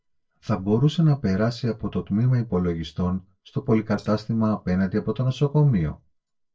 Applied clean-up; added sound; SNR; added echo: neural separator model SepFormer DNS4.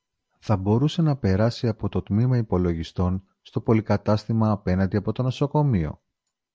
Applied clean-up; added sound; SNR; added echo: none; none; none; none.